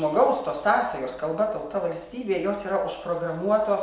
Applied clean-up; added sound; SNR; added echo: none; none; none; none.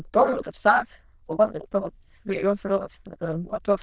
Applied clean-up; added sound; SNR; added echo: neural diffusion model UNIVERSE++.